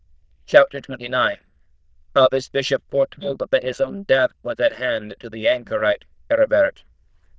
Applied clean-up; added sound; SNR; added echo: neural diffusion model UNIVERSE++.